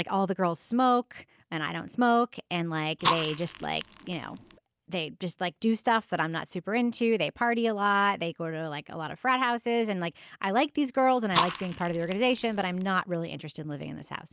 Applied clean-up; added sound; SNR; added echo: none; Fire; 5 dB; none.